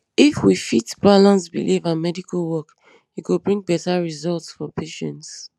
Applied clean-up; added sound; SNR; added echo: none; none; none; none.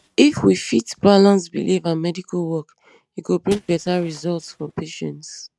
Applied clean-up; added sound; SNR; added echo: neural mask model RNNoise.